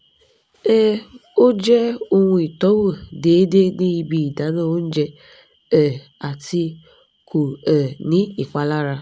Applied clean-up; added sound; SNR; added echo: none; none; none; none.